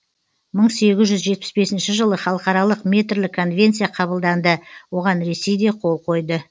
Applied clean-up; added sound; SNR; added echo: none; none; none; none.